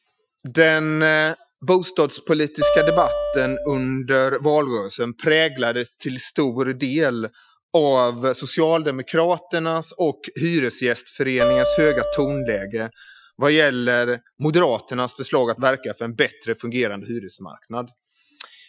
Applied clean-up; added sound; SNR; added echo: classical method Wiener filter.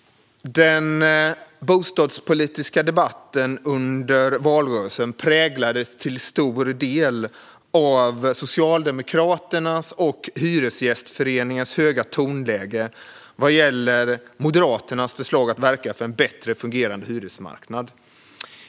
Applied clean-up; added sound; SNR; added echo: none; none; none; none.